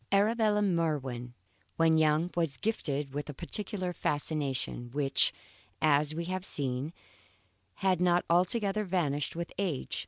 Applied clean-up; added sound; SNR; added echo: none; none; none; none.